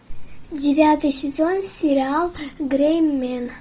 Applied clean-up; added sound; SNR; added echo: none; none; none; none.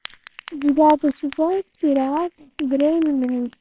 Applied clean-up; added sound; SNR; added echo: neural separator model SepFormer WHAMR!.